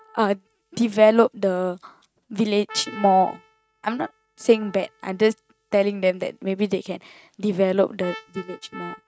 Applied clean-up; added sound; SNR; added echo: neural mask model RNNoise.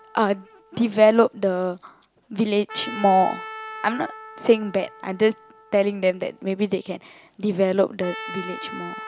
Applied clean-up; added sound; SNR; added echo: none; Trumpet; 16 dB; none.